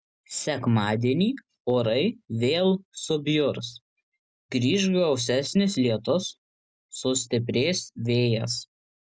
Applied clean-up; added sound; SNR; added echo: none; none; none; none.